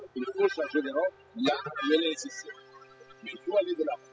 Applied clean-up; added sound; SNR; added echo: classical method spectral subtraction.